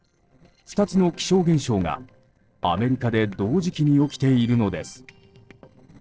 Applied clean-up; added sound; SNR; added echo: neural separator model SepFormer DNS4.